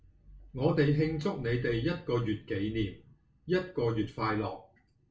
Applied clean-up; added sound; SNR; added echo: none; none; none; reverberation time 0.2 s.